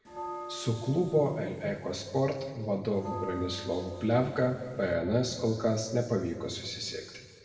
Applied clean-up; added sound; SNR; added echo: none; Bell; 13 dB; reverberation time 1.8 s.